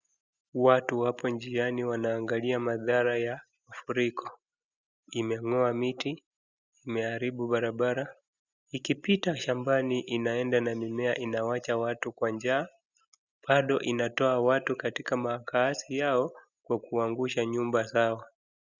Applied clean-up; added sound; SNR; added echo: none; none; none; none.